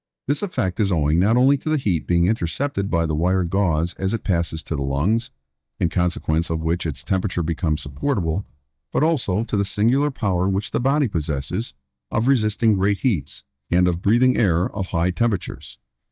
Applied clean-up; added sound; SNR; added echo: neural mask model DeepFilterNet 3.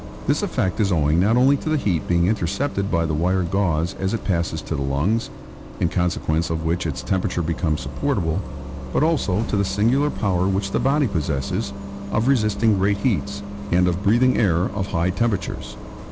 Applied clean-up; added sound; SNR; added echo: none; Bus; 11 dB; none.